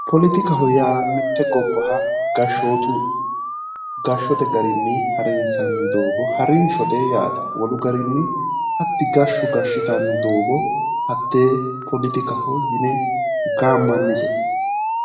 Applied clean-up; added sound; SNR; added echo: none; Siren; 1 dB; reverberation time 1.0 s.